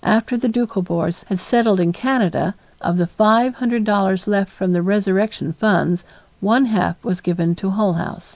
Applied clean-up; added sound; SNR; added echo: none; none; none; none.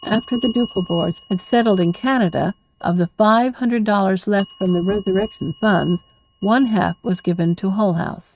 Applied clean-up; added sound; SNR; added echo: neural mask model RNNoise.